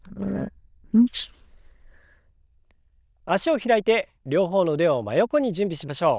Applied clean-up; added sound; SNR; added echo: neural diffusion model UNIVERSE++.